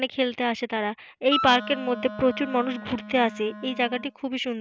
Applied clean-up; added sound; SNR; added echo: none; Wind instrument, woodwind instrument; 10 dB; none.